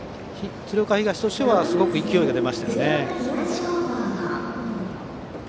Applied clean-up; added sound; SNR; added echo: none; none; none; none.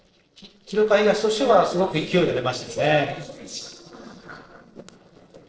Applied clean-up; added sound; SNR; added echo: neural separator model SepFormer DNS4.